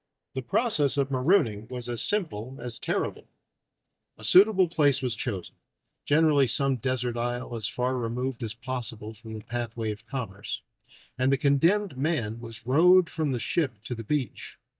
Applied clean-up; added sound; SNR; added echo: neural mask model DeepFilterNet 3.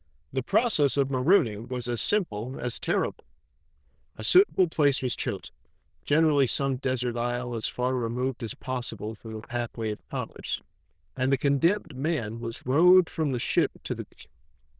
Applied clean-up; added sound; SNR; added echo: neural diffusion model UNIVERSE++.